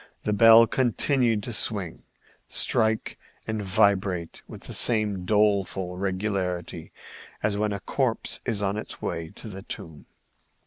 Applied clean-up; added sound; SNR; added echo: none; none; none; none.